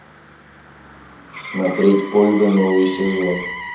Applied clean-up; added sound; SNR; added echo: none; Motor vehicle (road); 13 dB; reverberation time 0.7 s.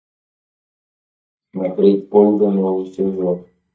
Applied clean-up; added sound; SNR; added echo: neural mask model DeepFilterNet 3.